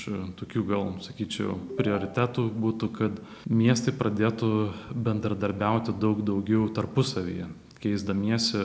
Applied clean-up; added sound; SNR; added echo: none; Ringtone / Chime; 15 dB; none.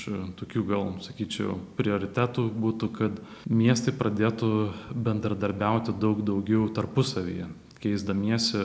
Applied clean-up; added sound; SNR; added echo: none; none; none; none.